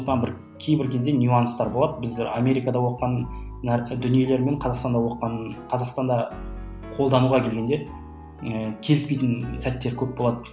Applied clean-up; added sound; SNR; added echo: none; none; none; none.